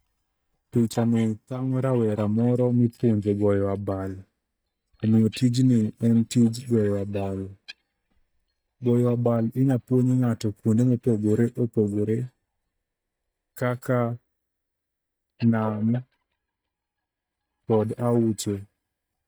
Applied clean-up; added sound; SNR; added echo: neural mask model DeepFilterNet 3.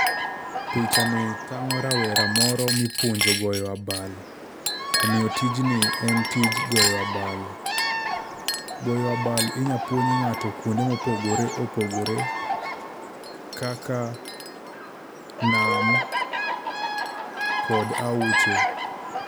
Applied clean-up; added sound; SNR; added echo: none; Chink, clink + Bird vocalization, bird call, bird song; -1 dB; none.